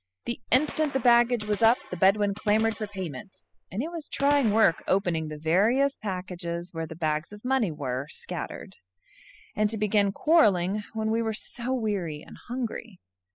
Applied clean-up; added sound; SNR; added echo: classical method spectral subtraction.